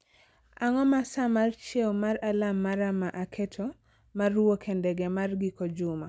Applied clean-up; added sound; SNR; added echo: none; none; none; none.